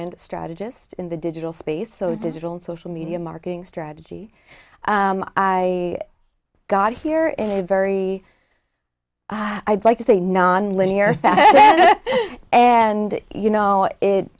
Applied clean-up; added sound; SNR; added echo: none; none; none; none.